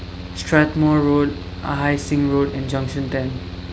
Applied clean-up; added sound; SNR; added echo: none; Mechanical fan; 10 dB; none.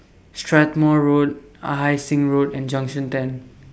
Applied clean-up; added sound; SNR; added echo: none; none; none; none.